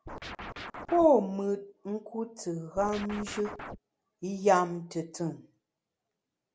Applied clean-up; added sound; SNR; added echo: none; Scratching (performance technique); 10 dB; none.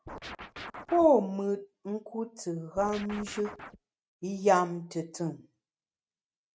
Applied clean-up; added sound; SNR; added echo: neural mask model RNNoise.